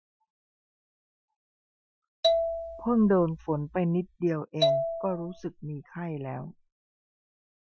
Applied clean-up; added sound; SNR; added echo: classical method Wiener filter.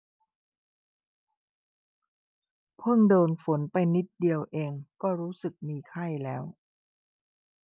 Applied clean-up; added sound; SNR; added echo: none; none; none; none.